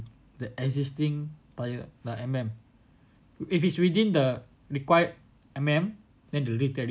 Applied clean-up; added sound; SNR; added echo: none; none; none; none.